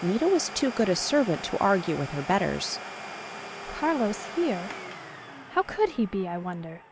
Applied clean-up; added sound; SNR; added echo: none; Domestic sounds, home sounds; 12 dB; none.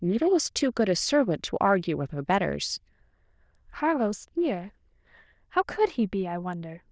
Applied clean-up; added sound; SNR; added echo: neural diffusion model UNIVERSE++.